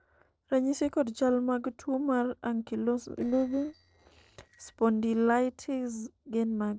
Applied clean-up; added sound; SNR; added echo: neural separator model SepFormer DNS4.